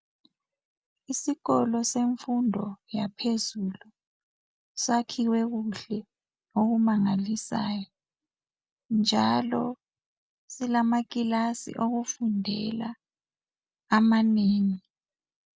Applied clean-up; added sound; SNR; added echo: none; none; none; none.